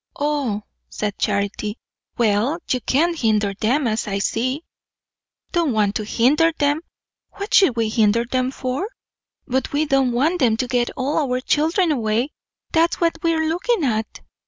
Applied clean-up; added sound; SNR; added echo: none; none; none; none.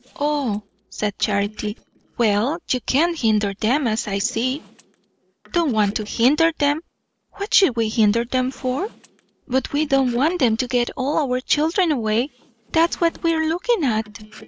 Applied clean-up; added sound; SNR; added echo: neural separator model SepFormer DNS4.